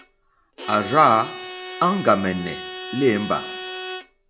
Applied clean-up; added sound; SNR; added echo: none; Bowed string instrument; 12 dB; none.